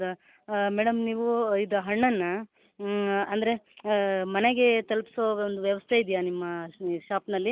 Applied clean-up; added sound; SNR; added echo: none; none; none; none.